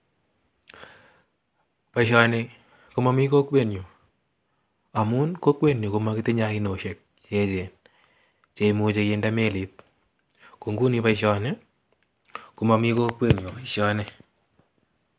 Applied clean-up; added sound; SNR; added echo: none; none; none; none.